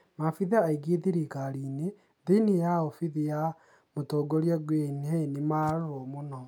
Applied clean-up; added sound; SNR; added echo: none; none; none; none.